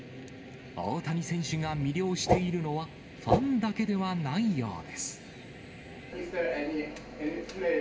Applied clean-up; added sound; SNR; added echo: none; Whoosh, swoosh, swish; -5 dB; reverberation time 1.6 s.